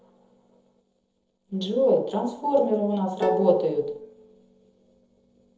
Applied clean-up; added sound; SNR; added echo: neural separator model SepFormer DNS4.